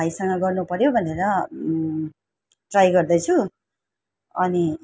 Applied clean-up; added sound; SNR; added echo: none; none; none; none.